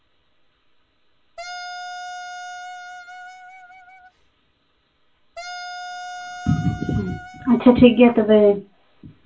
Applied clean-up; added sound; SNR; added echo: none; Wind instrument, woodwind instrument; 14 dB; reverberation time 0.2 s.